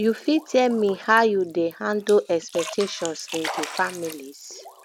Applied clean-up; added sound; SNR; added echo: none; Splash, splatter; 14 dB; none.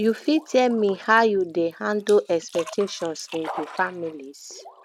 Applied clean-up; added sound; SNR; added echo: neural mask model RNNoise.